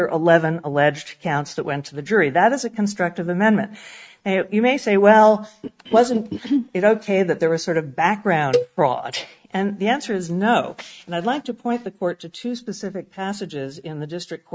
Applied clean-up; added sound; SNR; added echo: neural mask model RNNoise.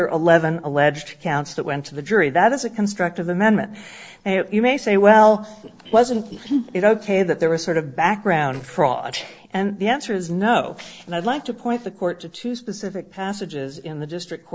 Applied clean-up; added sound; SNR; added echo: neural separator model SepFormer DNS4.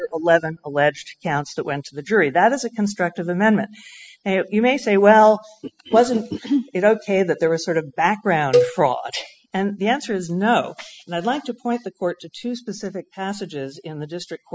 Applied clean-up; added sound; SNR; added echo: classical method spectral subtraction.